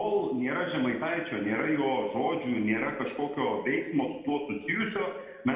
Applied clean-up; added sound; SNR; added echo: none; none; none; reverberation time 1.0 s.